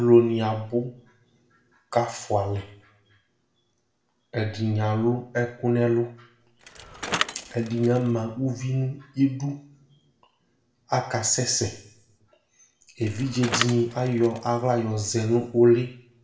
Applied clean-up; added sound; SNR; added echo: none; Bicycle; 9 dB; reverberation time 0.5 s.